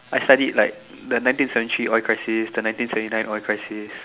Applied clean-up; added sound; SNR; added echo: none; none; none; none.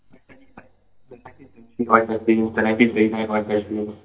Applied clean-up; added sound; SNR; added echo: neural mask model DeepFilterNet 3.